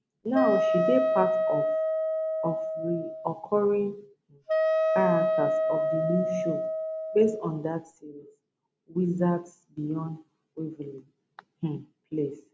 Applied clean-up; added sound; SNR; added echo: none; Wind instrument, woodwind instrument; -3 dB; none.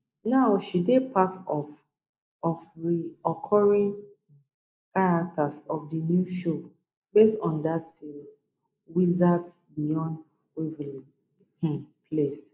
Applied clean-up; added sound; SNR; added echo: neural mask model Resemble Enhance denoiser.